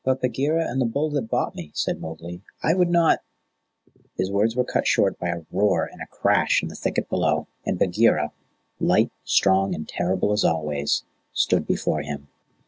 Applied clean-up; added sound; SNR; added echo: none; none; none; none.